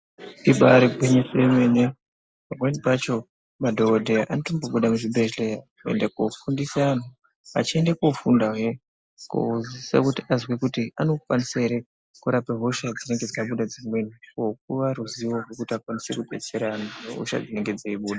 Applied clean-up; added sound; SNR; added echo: none; none; none; none.